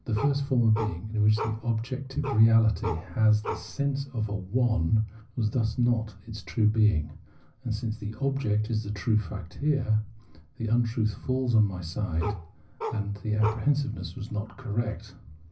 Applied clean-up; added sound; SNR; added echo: none; Bark; 11 dB; reverberation time 0.4 s.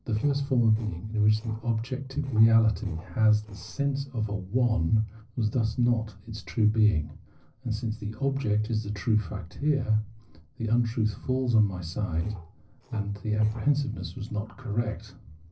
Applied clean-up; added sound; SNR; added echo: neural separator model SepFormer DNS4.